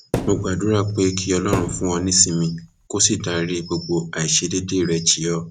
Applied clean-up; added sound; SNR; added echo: none; Thump, thud; 10 dB; none.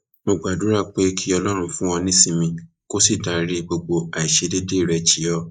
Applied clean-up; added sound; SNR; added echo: neural mask model Resemble Enhance denoiser.